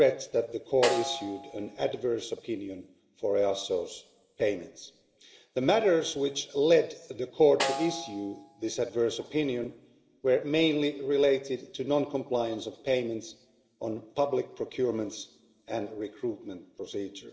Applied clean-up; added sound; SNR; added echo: none; Snare drum; 9 dB; reverberation time 0.9 s.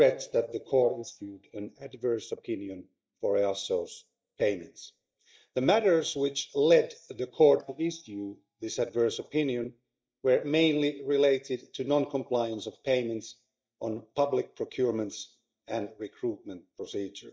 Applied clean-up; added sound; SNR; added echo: neural mask model DeepFilterNet 3.